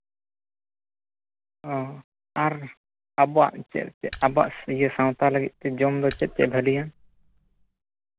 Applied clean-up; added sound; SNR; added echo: none; Raindrop / Splash, splatter; 17 dB; none.